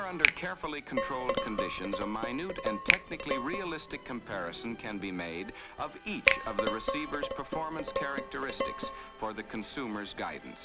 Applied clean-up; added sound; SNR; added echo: none; Finger snapping + Dishes, pots, and pans; -3 dB; none.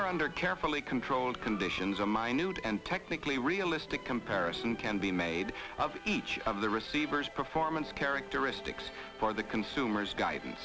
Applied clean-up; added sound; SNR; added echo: none; none; none; none.